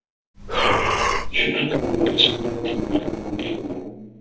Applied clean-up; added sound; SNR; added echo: neural separator model SepFormer DNS4.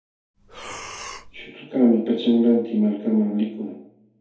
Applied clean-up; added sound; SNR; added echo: none; Breathing; 15 dB; reverberation time 2.3 s.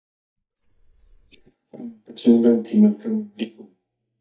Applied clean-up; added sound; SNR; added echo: neural mask model DeepFilterNet 3.